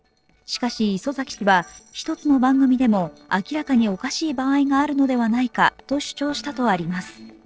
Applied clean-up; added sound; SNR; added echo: neural separator model SepFormer DNS4.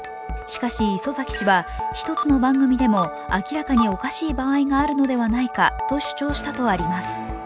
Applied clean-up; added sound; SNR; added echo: none; Wind instrument, woodwind instrument; 16 dB; none.